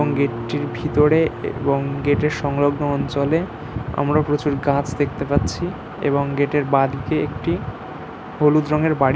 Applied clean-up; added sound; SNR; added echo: none; Guitar; 17 dB; none.